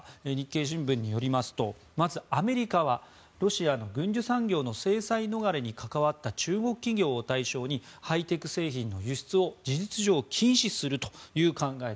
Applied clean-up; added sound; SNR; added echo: none; none; none; none.